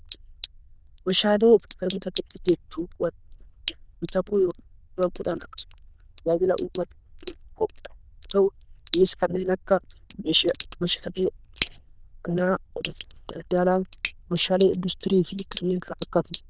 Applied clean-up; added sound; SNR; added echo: neural diffusion model UNIVERSE++.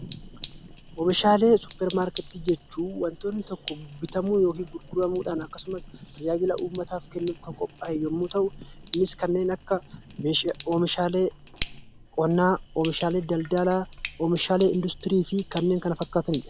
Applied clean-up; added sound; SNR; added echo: none; Sink (filling or washing); 17 dB; none.